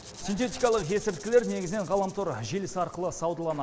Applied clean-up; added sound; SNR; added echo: none; Rattle (instrument); 19 dB; none.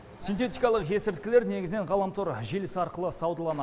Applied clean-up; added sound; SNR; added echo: none; none; none; none.